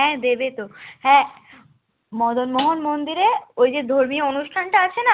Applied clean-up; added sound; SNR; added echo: none; Snare drum; 14 dB; none.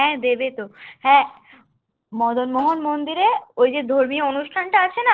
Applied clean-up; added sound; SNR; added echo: neural separator model SepFormer DNS4.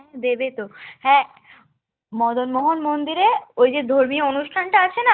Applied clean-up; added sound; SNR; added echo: neural mask model DeepFilterNet 3.